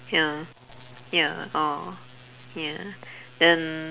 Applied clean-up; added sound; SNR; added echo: none; none; none; none.